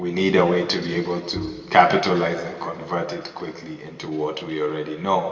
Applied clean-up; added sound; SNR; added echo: none; Bowed string instrument; 13 dB; reverberation time 2.5 s.